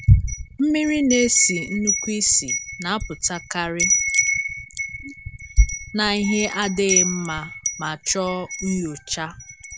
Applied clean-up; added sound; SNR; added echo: none; Wind chime; 0 dB; none.